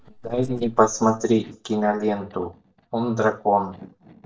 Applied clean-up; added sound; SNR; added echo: neural mask model DeepFilterNet 3.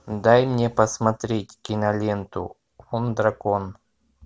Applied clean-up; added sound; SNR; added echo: none; none; none; none.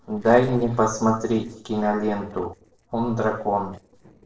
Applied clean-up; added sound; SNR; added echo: neural separator model SepFormer DNS4.